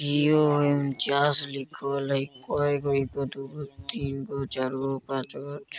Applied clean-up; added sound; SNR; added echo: none; none; none; none.